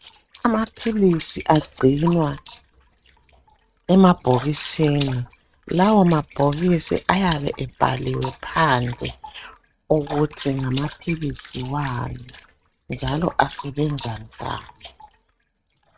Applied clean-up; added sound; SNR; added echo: neural mask model RNNoise.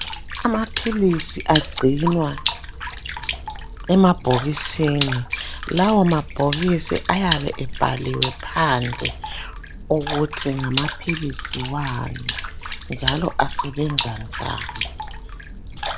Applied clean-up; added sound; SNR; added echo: none; Water / Splash, splatter; 6 dB; none.